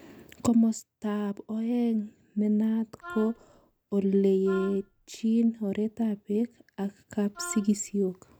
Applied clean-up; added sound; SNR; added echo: none; Wind instrument, woodwind instrument; 17 dB; none.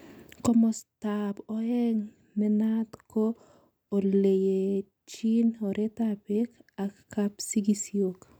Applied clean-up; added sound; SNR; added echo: none; none; none; none.